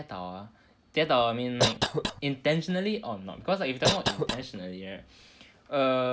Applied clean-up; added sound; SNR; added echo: none; Cough; 2 dB; none.